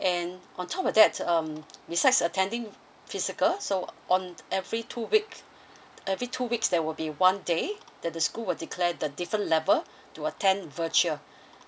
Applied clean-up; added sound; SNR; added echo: none; none; none; none.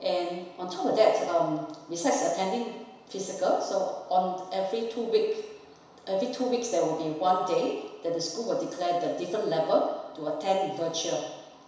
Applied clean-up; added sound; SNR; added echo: none; none; none; reverberation time 1.0 s.